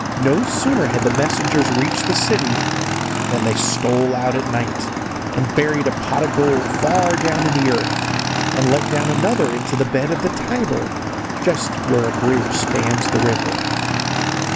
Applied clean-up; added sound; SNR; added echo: none; Motorcycle / Engine; 1 dB; none.